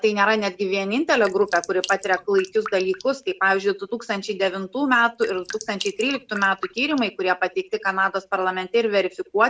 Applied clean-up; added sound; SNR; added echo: none; Drip; 15 dB; none.